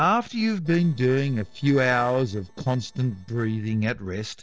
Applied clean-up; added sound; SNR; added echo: neural separator model SepFormer DNS4.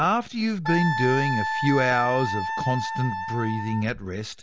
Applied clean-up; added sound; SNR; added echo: none; Wind instrument, woodwind instrument; 4 dB; none.